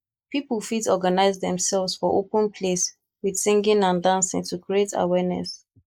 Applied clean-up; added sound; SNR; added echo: neural mask model Resemble Enhance denoiser.